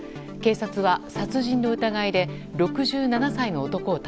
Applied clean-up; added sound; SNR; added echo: none; none; none; none.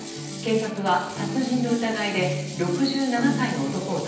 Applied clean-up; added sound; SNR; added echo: none; Ratchet, pawl; 17 dB; reverberation time 0.9 s.